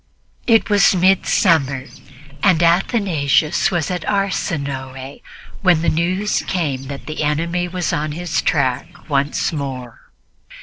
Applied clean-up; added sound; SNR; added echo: neural separator model SepFormer DNS4.